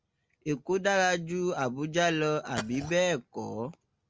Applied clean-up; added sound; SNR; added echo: none; Glass; 9 dB; none.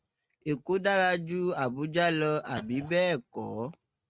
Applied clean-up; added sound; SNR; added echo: neural mask model RNNoise.